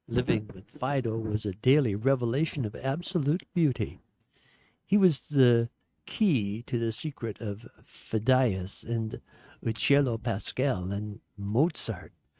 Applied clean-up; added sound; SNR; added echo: neural mask model RNNoise.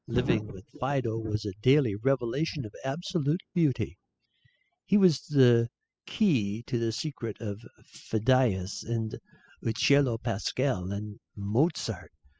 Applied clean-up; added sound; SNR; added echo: classical method spectral subtraction.